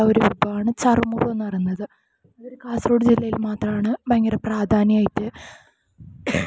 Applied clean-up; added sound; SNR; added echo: none; none; none; none.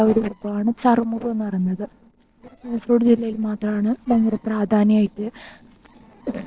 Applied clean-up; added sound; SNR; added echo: neural separator model SepFormer DNS4.